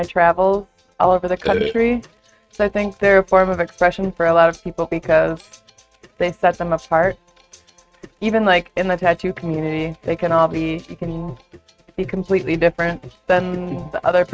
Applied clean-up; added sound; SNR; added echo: neural mask model RNNoise.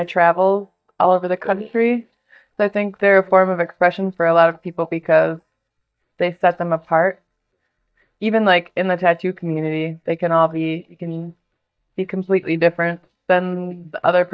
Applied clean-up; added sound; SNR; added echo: neural mask model DeepFilterNet 3.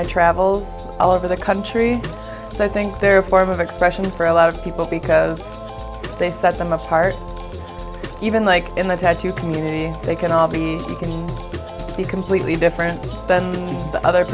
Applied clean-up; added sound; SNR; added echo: none; none; none; none.